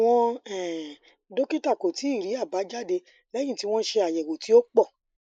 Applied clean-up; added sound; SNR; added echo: neural mask model Resemble Enhance denoiser.